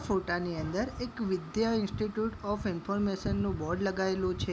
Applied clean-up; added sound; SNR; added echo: none; none; none; none.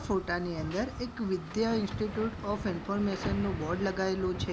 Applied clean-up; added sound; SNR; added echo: none; Hammer; 12 dB; none.